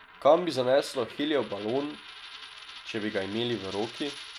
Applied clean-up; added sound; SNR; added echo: none; Coin (dropping); 16 dB; none.